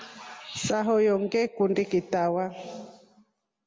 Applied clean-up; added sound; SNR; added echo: none; none; none; none.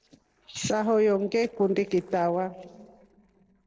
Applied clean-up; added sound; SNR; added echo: neural separator model SepFormer DNS4.